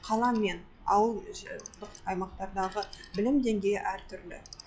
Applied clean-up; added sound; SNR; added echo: classical method log-MMSE.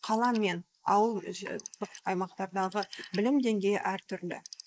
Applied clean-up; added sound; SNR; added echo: neural mask model Resemble Enhance denoiser.